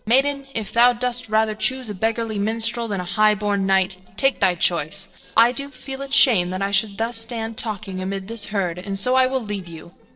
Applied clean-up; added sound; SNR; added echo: neural separator model SepFormer DNS4.